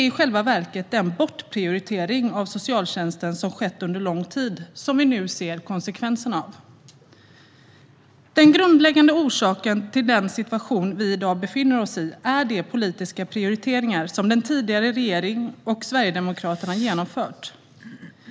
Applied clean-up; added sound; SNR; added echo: none; none; none; none.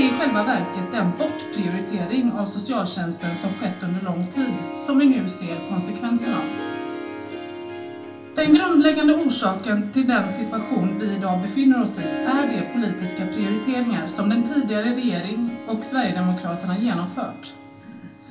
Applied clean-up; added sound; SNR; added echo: none; Harp; 10 dB; reverberation time 0.3 s.